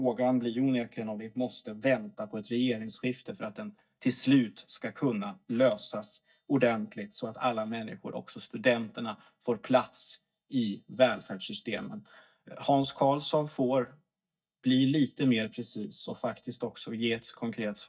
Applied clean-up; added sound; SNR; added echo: neural mask model DeepFilterNet 3.